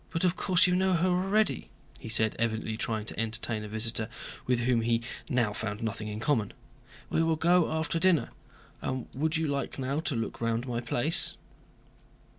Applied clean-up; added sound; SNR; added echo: none; none; none; none.